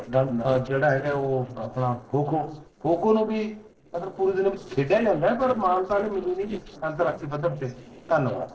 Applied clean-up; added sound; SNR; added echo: neural separator model SepFormer DNS4.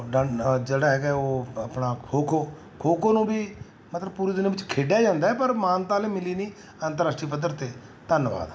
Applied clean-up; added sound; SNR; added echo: none; none; none; none.